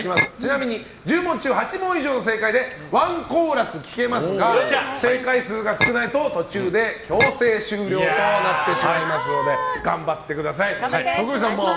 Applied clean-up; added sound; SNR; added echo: none; Chink, clink; 4 dB; none.